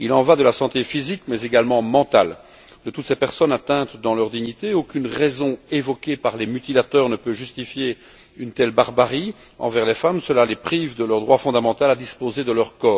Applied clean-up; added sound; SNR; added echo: none; none; none; none.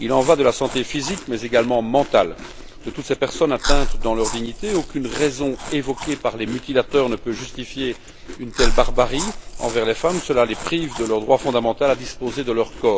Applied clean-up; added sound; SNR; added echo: none; Chewing, mastication; 5 dB; none.